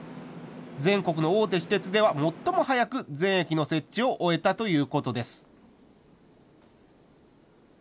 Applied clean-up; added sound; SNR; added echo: none; none; none; none.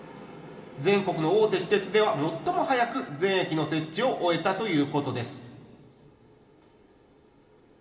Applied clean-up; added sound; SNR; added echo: none; none; none; reverberation time 2.5 s.